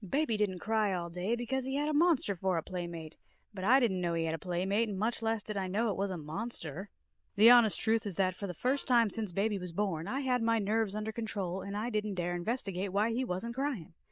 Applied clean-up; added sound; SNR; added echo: neural diffusion model UNIVERSE++.